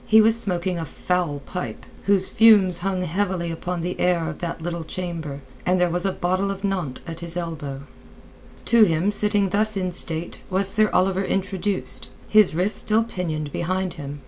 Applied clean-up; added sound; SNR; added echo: none; none; none; none.